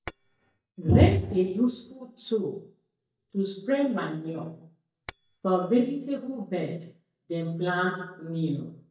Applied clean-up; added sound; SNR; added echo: neural mask model DeepFilterNet 3.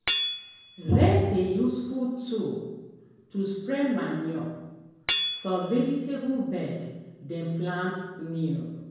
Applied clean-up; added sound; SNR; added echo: none; Hammer / Chink, clink; 9 dB; reverberation time 1.0 s.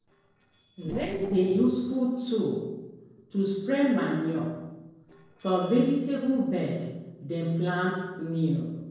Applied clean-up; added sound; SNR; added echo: neural separator model SepFormer DNS4.